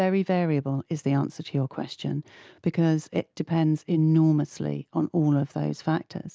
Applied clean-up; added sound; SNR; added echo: none; none; none; none.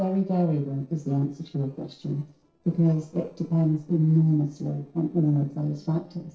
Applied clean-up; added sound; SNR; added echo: neural separator model SepFormer DNS4.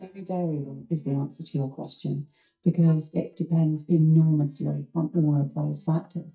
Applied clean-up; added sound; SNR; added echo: neural mask model DeepFilterNet 3.